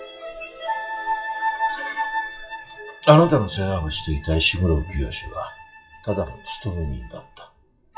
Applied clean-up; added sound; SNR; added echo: classical method WPE with log-MMSE.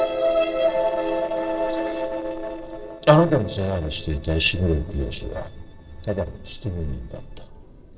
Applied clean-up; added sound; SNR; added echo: neural separator model SepFormer DNS4.